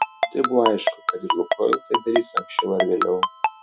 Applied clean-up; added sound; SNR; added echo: none; Ringtone; 0 dB; none.